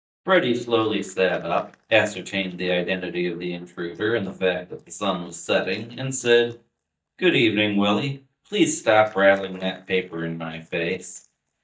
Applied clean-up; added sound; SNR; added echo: neural mask model DeepFilterNet 3.